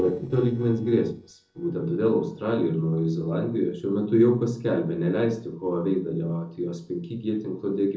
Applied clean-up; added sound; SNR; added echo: neural separator model SepFormer DNS4.